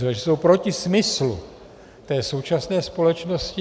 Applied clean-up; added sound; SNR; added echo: none; none; none; none.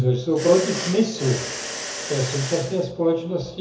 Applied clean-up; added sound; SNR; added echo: none; Mechanisms; 10 dB; reverberation time 0.6 s.